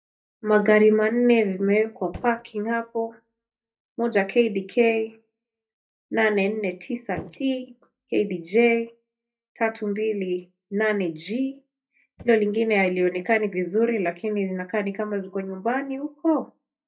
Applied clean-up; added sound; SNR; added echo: neural mask model DeepFilterNet 3.